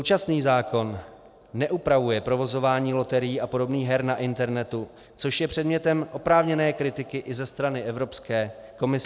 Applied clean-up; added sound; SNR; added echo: none; none; none; none.